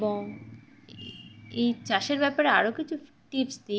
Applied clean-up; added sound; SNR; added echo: none; none; none; none.